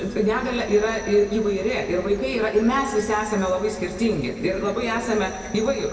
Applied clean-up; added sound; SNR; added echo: none; Cricket; 17 dB; reverberation time 2.1 s.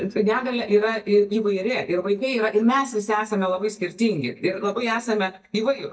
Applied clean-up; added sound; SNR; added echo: neural mask model DeepFilterNet 3.